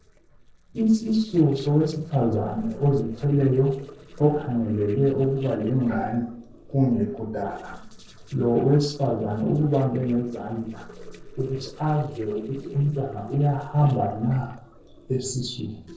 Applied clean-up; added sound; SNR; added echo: neural separator model SepFormer DNS4.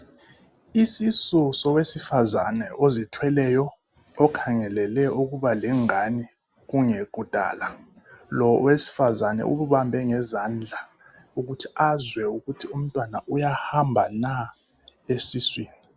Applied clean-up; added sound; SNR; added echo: none; none; none; none.